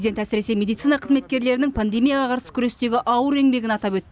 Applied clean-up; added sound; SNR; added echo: none; none; none; none.